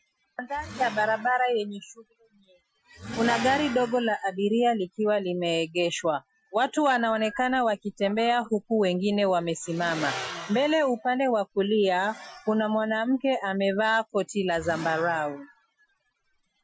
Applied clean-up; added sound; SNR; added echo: classical method Wiener filter.